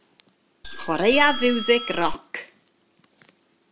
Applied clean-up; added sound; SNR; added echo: none; Doorbell; 5 dB; none.